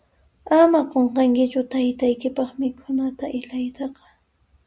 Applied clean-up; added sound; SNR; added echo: none; none; none; none.